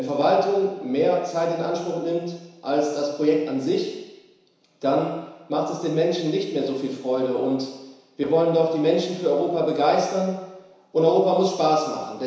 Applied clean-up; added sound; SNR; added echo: none; none; none; reverberation time 1.0 s.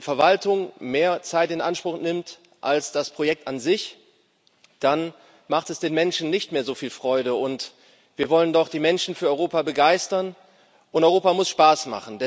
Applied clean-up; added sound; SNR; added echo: none; none; none; none.